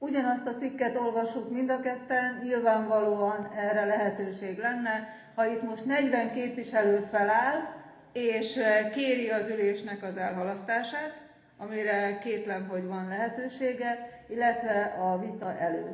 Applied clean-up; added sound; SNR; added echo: none; none; none; reverberation time 1.0 s.